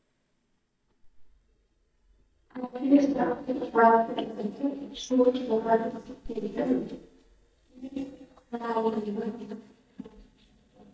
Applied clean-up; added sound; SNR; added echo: neural mask model DeepFilterNet 3.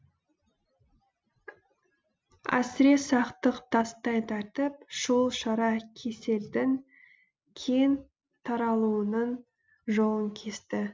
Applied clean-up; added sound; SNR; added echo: none; none; none; none.